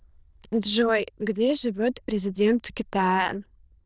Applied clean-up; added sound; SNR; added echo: neural diffusion model UNIVERSE++.